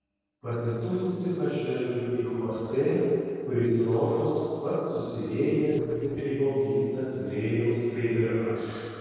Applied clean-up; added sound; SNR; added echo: neural separator model SepFormer DNS4.